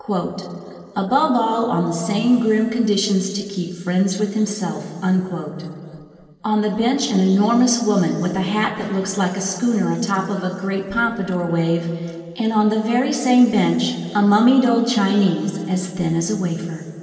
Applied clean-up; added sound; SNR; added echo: none; none; none; reverberation time 2.6 s.